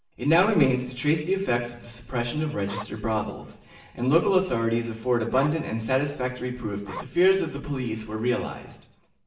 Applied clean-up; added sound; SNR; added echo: none; Zipper (clothing); 13 dB; reverberation time 0.7 s.